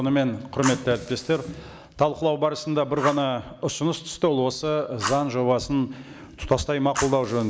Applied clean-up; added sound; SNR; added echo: none; Fire; 13 dB; none.